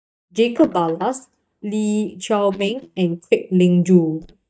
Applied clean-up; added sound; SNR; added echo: neural mask model DeepFilterNet 3.